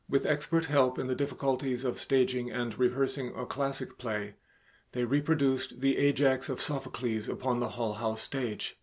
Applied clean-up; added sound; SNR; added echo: none; none; none; none.